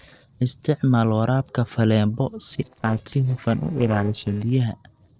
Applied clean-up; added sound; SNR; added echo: neural separator model SepFormer DNS4.